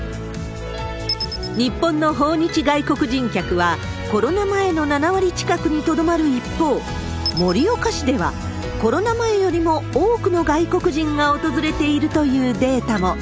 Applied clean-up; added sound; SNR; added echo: none; none; none; none.